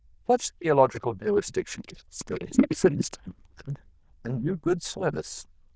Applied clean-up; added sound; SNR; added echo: neural diffusion model UNIVERSE++.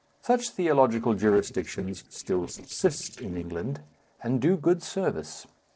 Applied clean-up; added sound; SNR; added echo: neural separator model SepFormer DNS4.